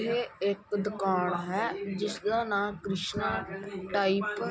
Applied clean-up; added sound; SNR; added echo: none; none; none; none.